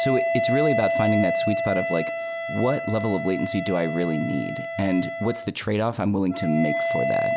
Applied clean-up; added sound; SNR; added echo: none; Wind instrument, woodwind instrument; 2 dB; none.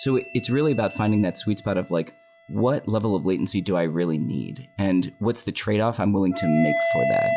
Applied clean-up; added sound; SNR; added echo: classical method log-MMSE.